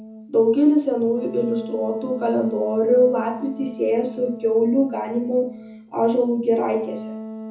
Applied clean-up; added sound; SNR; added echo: none; Wind instrument, woodwind instrument; 14 dB; reverberation time 0.6 s.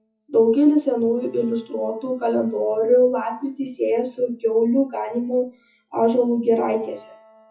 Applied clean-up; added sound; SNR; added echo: classical method WPE with log-MMSE.